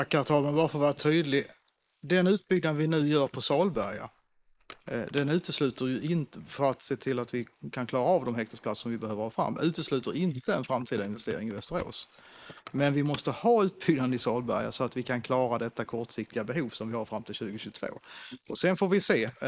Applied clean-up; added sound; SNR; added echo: neural mask model Resemble Enhance denoiser.